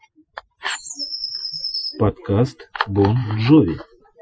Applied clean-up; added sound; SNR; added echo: classical method Wiener filter.